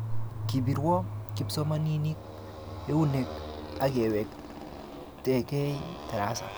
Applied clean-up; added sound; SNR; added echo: none; Motorcycle; 7 dB; none.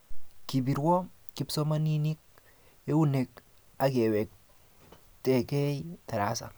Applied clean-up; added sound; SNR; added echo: none; none; none; none.